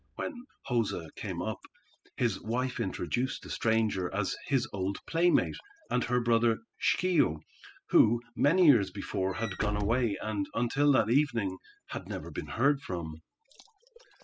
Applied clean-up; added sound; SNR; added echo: classical method spectral subtraction.